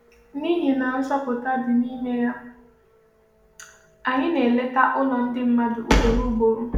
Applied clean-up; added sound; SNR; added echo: none; none; none; reverberation time 0.7 s.